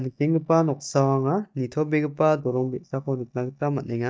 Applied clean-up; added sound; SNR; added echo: neural mask model DeepFilterNet 3.